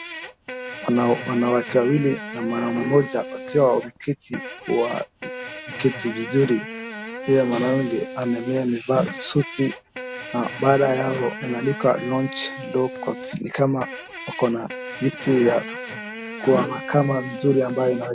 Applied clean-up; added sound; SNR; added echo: none; Fart; 11 dB; none.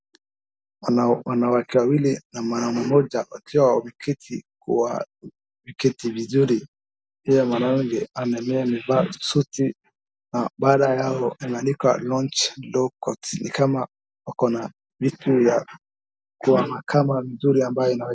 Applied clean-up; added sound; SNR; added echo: none; none; none; none.